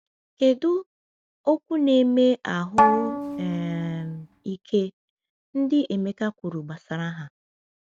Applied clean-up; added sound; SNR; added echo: none; Bowed string instrument; 0 dB; none.